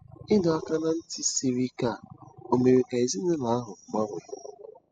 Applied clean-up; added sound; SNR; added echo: classical method spectral subtraction.